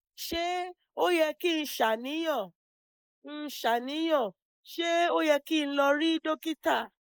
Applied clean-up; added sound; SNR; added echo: neural mask model Resemble Enhance denoiser.